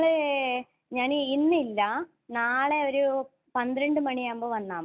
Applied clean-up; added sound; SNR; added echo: none; none; none; none.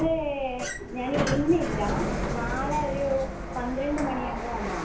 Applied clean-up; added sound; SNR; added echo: none; Sliding door; 2 dB; reverberation time 0.7 s.